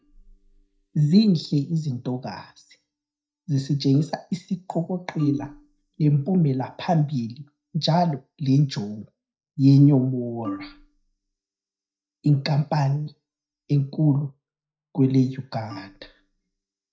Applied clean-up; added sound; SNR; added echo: neural mask model DeepFilterNet 3.